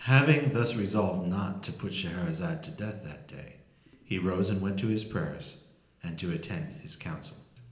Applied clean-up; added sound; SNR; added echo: none; none; none; reverberation time 0.8 s.